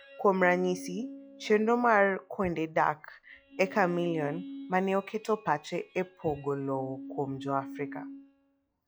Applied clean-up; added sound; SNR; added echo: classical method log-MMSE.